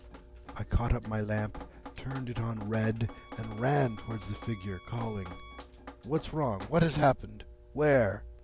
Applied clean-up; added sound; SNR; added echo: none; Drip + Bowed string instrument; 16 dB; none.